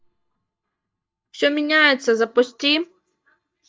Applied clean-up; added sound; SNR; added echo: neural mask model DeepFilterNet 3.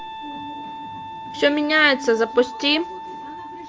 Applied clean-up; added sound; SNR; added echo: none; Wind instrument, woodwind instrument; 12 dB; none.